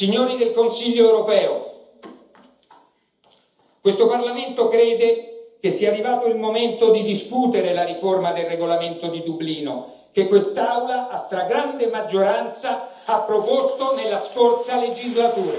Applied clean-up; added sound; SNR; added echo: none; none; none; reverberation time 0.8 s.